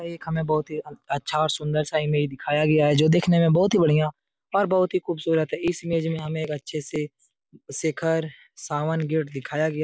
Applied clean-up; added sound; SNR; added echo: none; none; none; none.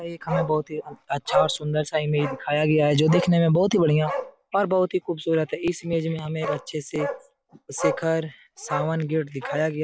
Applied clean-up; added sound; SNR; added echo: none; Bark; 9 dB; none.